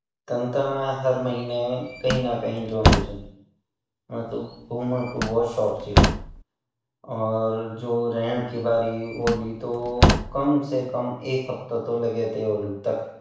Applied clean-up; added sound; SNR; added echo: none; Slam; -2 dB; reverberation time 0.7 s.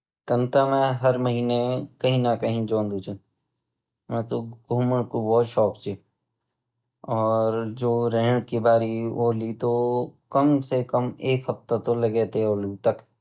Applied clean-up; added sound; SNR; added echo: none; none; none; none.